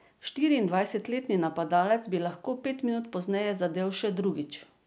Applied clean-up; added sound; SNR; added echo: none; none; none; none.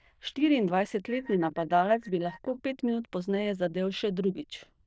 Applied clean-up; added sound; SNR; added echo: neural diffusion model UNIVERSE++.